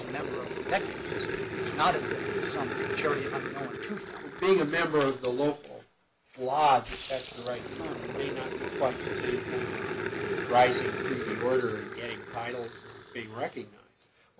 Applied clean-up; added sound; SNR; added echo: none; Growling; 5 dB; none.